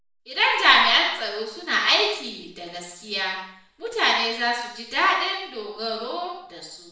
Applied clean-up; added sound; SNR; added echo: none; none; none; reverberation time 0.6 s.